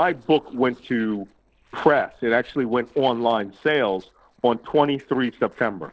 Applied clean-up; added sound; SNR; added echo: neural separator model SepFormer DNS4.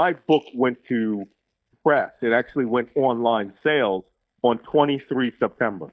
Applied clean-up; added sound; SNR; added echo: neural mask model DeepFilterNet 3.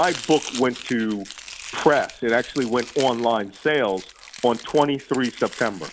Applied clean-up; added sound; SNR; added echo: none; Domestic sounds, home sounds; 15 dB; none.